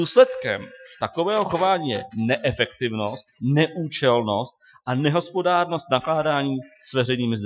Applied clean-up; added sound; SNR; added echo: classical method Wiener filter.